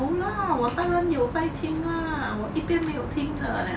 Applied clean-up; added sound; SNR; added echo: none; none; none; none.